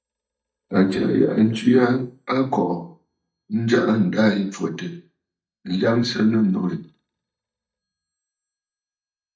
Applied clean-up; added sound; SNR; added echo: neural mask model DeepFilterNet 3.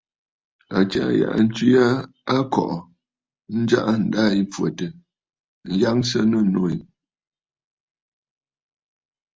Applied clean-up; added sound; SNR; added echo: none; none; none; none.